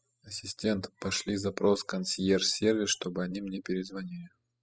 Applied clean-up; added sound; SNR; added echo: classical method spectral subtraction.